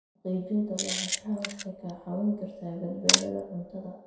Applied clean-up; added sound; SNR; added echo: none; Camera; 0 dB; reverberation time 0.7 s.